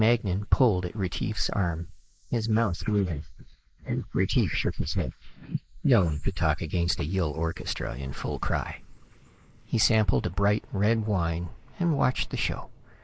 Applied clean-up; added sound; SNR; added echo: neural mask model Resemble Enhance denoiser.